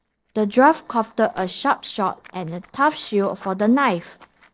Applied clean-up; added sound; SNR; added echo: neural separator model SepFormer DNS4.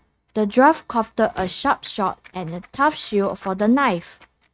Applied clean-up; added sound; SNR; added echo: neural mask model RNNoise.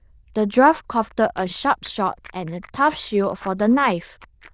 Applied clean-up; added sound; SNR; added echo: neural diffusion model UNIVERSE++.